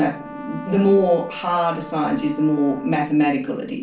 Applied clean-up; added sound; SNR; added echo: none; Brass instrument; 18 dB; reverberation time 0.3 s.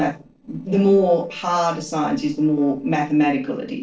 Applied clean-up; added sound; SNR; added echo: neural separator model SepFormer DNS4.